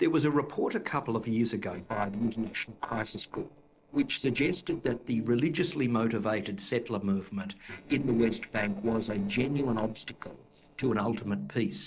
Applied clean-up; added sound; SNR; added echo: neural separator model SepFormer DNS4.